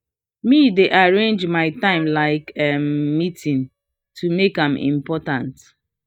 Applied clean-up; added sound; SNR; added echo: neural mask model DeepFilterNet 3.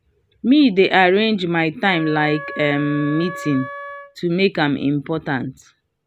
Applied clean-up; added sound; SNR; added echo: none; Wind instrument, woodwind instrument; 12 dB; none.